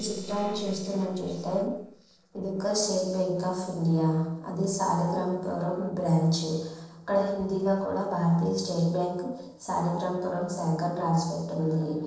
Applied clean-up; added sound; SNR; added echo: neural separator model SepFormer DNS4.